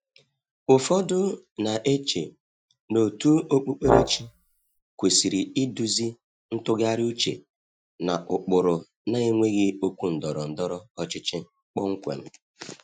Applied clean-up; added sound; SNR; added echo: classical method Wiener filter.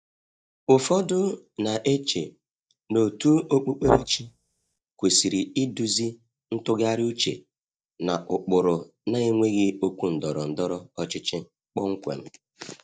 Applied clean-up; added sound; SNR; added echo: neural mask model DeepFilterNet 3.